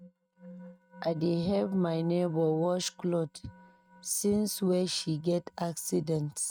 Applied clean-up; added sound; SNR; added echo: neural mask model RNNoise.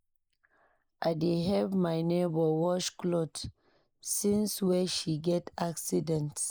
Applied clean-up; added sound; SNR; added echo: neural mask model Resemble Enhance denoiser.